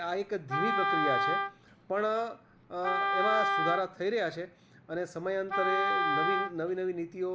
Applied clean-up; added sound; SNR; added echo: none; Wind instrument, woodwind instrument; -2 dB; none.